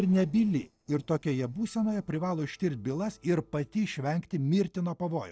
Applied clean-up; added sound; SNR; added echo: neural separator model SepFormer DNS4.